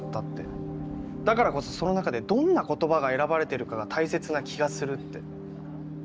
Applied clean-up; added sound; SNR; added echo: none; Wind; 17 dB; none.